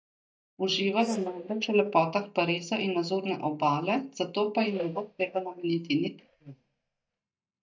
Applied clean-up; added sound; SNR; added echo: neural mask model DeepFilterNet 3.